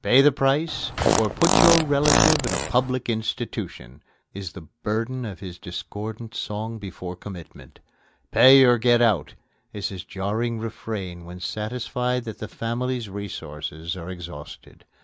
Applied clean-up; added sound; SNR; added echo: none; Fart; -3 dB; none.